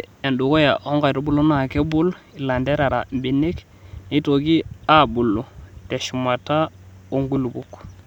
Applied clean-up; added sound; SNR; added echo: none; none; none; none.